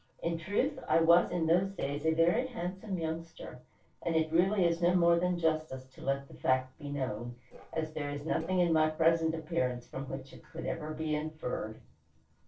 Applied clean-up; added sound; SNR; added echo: neural separator model SepFormer DNS4.